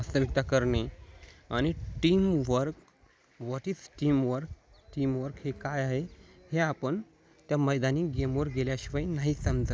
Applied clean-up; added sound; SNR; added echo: none; none; none; none.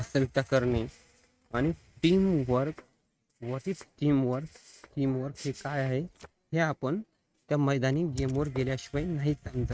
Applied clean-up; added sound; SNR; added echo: neural mask model RNNoise.